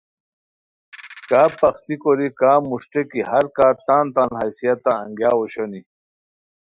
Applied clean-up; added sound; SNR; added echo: classical method Wiener filter.